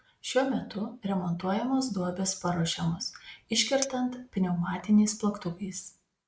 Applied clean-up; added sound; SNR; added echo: neural mask model Resemble Enhance denoiser.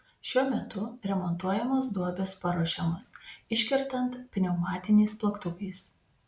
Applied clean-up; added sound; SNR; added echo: none; none; none; none.